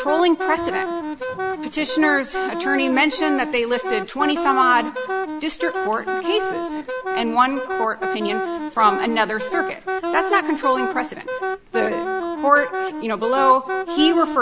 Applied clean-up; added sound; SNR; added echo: none; Wind instrument, woodwind instrument; 4 dB; none.